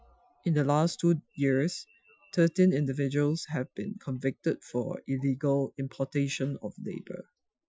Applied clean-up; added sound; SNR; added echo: classical method Wiener filter.